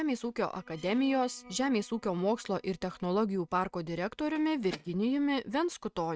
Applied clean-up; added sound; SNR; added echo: neural mask model RNNoise.